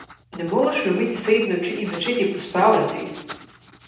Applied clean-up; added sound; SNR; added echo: none; Writing; 18 dB; reverberation time 0.9 s.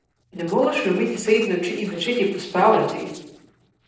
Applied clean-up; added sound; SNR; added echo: neural separator model SepFormer DNS4.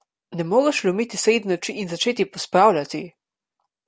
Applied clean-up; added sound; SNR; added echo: none; none; none; none.